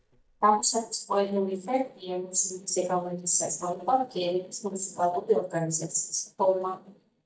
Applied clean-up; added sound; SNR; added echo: neural mask model DeepFilterNet 3.